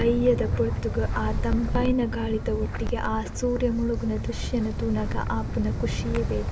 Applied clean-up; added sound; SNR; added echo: none; Wind; 1 dB; reverberation time 1.0 s.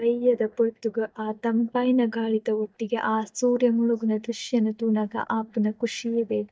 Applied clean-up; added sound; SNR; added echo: neural mask model DeepFilterNet 3.